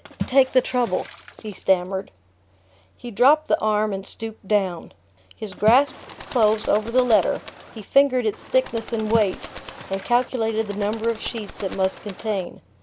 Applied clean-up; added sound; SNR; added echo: none; Bird + Water / Splash, splatter; 13 dB; none.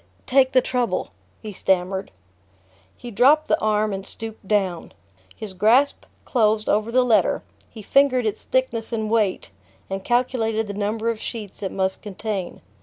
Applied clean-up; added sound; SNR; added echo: none; none; none; none.